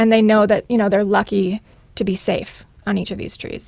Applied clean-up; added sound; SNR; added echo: none; none; none; none.